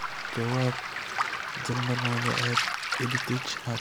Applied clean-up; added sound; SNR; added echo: none; Waves, surf; 0 dB; none.